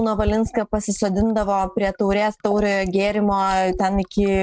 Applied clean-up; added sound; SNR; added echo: neural mask model RNNoise.